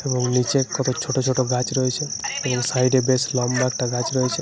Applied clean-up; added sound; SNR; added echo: none; none; none; none.